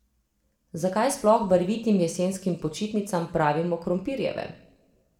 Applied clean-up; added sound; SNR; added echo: none; none; none; reverberation time 0.6 s.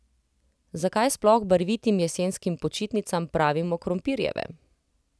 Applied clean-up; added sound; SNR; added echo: none; none; none; none.